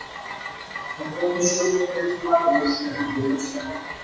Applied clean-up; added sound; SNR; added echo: classical method WPE with log-MMSE.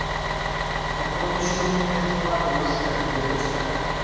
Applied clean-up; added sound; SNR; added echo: none; Bus; -2 dB; reverberation time 2.1 s.